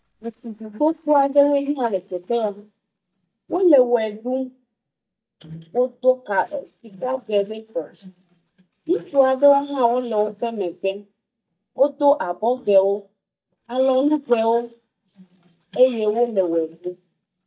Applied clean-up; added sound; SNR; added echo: neural mask model DeepFilterNet 3.